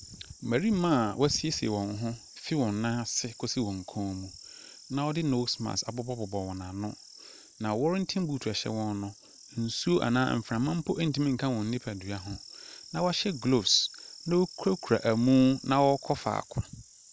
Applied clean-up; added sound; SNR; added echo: none; none; none; none.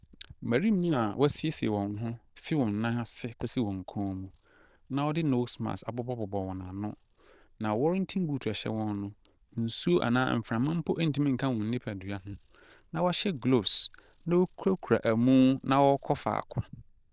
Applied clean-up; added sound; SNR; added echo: neural diffusion model UNIVERSE++.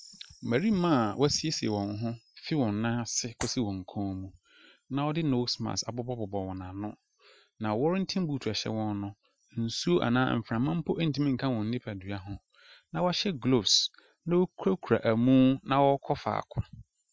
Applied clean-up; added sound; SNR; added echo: classical method Wiener filter.